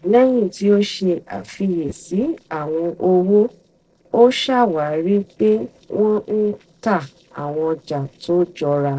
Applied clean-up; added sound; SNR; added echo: neural separator model SepFormer DNS4.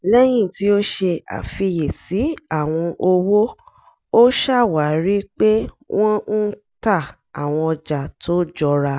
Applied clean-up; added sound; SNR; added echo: none; none; none; none.